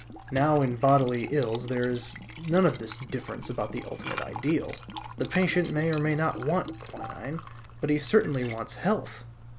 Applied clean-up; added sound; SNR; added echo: none; Liquid; 12 dB; none.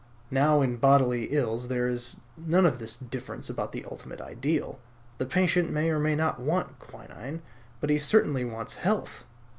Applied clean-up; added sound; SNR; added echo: none; none; none; none.